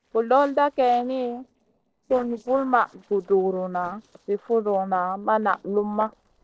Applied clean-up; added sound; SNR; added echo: neural separator model SepFormer DNS4.